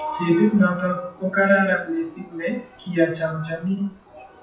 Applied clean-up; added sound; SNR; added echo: classical method WPE with log-MMSE.